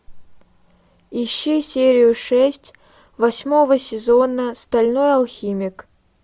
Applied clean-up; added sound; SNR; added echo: none; none; none; none.